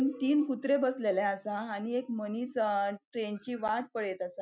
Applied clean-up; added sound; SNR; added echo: none; none; none; none.